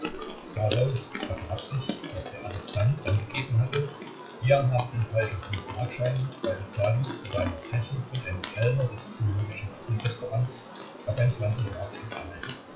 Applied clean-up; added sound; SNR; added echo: classical method WPE with log-MMSE.